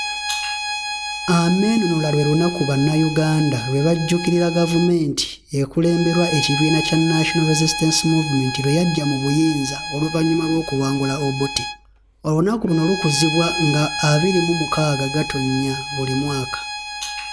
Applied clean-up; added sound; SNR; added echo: none; Bowed string instrument; 8 dB; none.